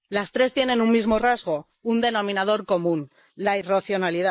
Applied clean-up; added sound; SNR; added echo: neural mask model Resemble Enhance denoiser.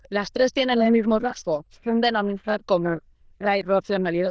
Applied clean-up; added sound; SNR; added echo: neural diffusion model UNIVERSE++.